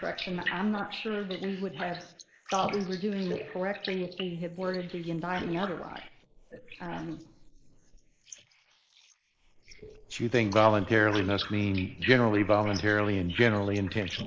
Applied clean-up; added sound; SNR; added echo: neural mask model Resemble Enhance denoiser.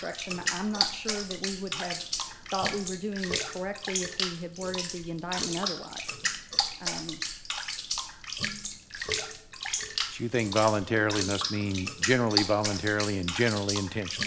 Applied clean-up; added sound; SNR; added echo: none; Bathtub (filling or washing) / Water; 2 dB; none.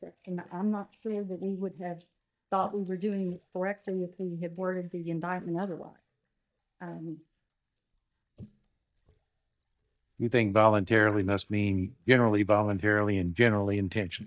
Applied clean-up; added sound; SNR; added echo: neural mask model DeepFilterNet 3.